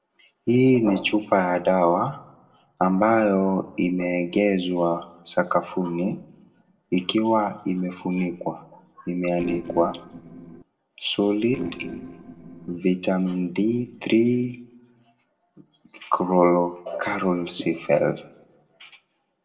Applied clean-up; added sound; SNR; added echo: neural separator model SepFormer DNS4.